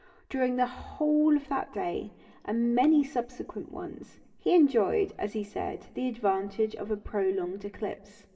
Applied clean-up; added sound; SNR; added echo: none; none; none; reverberation time 1.9 s.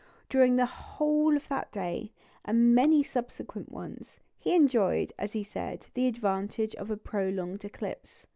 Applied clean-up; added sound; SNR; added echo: none; none; none; none.